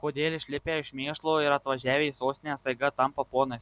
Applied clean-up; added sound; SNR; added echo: none; none; none; none.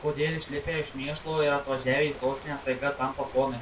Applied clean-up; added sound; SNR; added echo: none; Ocean; 16 dB; reverberation time 0.2 s.